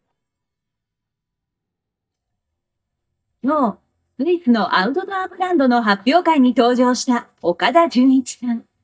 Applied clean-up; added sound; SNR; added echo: neural mask model DeepFilterNet 3.